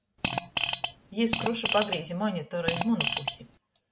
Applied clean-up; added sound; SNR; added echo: none; Fart; 0 dB; none.